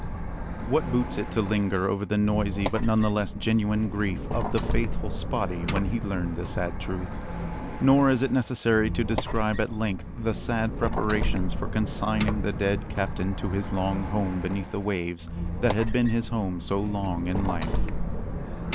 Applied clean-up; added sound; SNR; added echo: none; Squeak; 3 dB; none.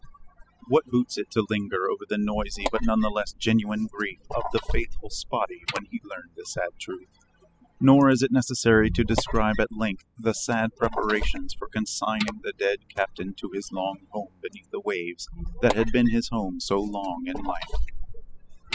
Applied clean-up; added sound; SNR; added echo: classical method spectral subtraction.